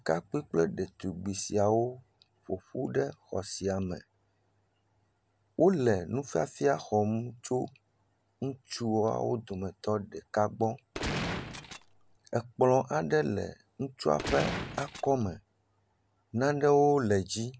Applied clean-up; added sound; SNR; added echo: none; Gunshot, gunfire; 5 dB; none.